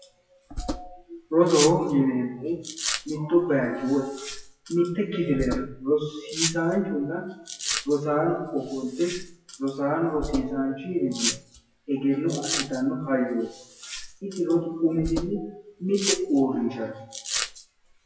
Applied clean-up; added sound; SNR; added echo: classical method WPE with log-MMSE.